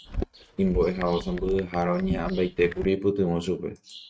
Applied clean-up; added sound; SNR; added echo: neural mask model RNNoise.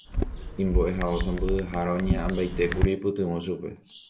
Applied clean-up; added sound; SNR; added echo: none; Chatter / Chirp, tweet / Car passing by / Typing; 1 dB; none.